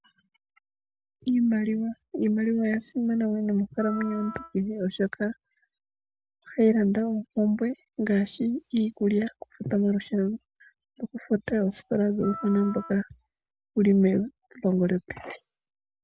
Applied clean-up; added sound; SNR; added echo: none; Wind instrument, woodwind instrument; 16 dB; none.